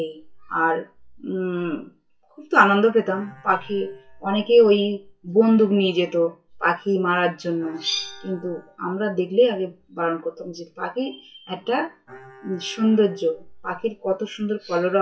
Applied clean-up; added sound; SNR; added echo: classical method WPE with log-MMSE.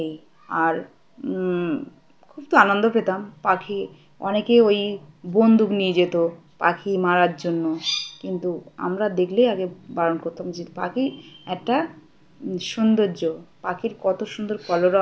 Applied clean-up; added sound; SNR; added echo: none; none; none; none.